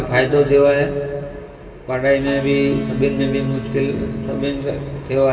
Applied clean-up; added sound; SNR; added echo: none; Electric guitar; 9 dB; reverberation time 2.6 s.